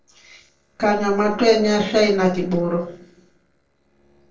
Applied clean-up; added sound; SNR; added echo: neural separator model SepFormer DNS4.